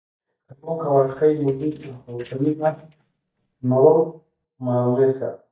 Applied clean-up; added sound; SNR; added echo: neural mask model DeepFilterNet 3.